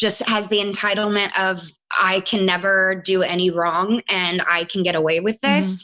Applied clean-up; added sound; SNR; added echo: none; none; none; none.